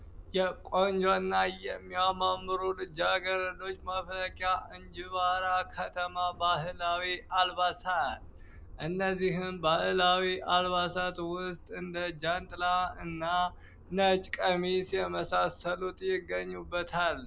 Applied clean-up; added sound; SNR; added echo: none; Subway, metro, underground; 19 dB; none.